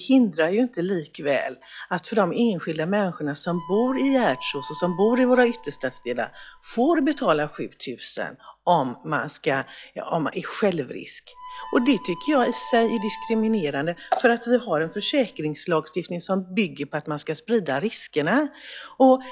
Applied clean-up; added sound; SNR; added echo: classical method log-MMSE.